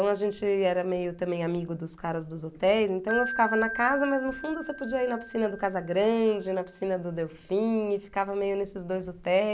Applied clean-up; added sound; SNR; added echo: none; Wind chime; 13 dB; none.